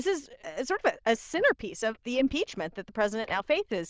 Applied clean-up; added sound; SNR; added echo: neural diffusion model UNIVERSE++.